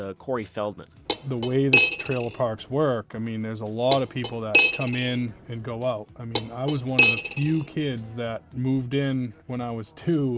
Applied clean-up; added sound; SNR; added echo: none; Cutlery, silverware; -3 dB; none.